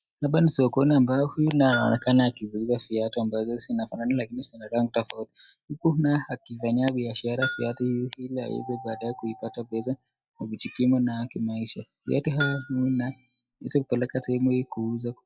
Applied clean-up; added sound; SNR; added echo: classical method log-MMSE.